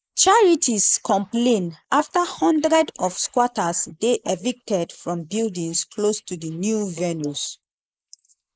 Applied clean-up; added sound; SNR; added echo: neural mask model Resemble Enhance denoiser.